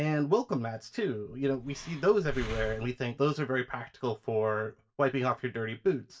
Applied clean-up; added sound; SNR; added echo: none; Breathing; 10 dB; reverberation time 0.2 s.